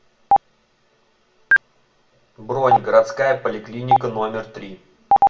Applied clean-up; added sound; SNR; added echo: none; Stream; -2 dB; reverberation time 0.1 s.